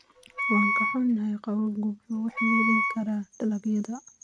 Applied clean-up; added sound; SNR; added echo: none; Wind instrument, woodwind instrument; 0 dB; none.